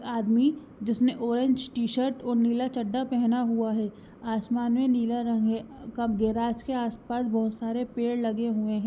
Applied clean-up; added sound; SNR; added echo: none; none; none; none.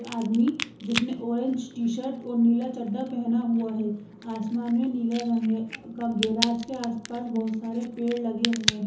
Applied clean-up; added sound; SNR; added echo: none; Crack; 10 dB; reverberation time 0.8 s.